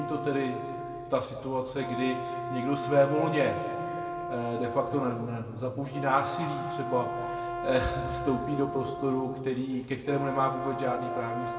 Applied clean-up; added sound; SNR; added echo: none; Brass instrument; 6 dB; reverberation time 1.9 s.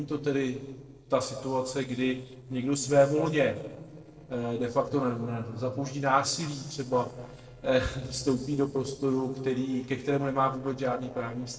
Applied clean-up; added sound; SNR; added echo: neural separator model SepFormer DNS4.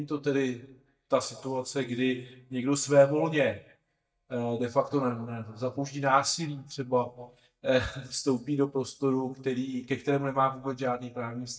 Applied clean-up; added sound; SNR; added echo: neural mask model DeepFilterNet 3.